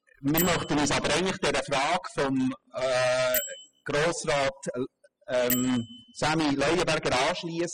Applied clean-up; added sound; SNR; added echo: classical method spectral subtraction.